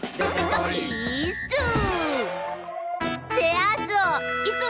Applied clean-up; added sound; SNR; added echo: none; none; none; none.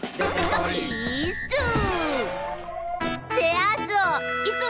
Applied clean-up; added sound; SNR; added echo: none; Keys jangling + Walk, footsteps; 14 dB; none.